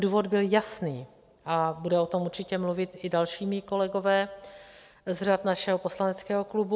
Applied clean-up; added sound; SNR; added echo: none; none; none; none.